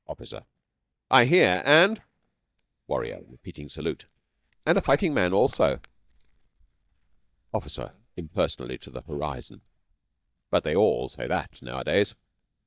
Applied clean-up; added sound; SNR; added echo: neural mask model DeepFilterNet 3.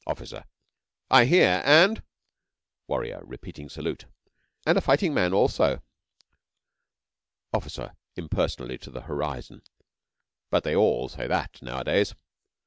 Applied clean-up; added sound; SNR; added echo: none; none; none; none.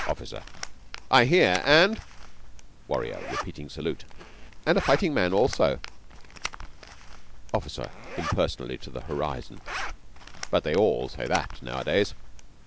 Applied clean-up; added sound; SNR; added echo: none; Zipper (clothing); 9 dB; none.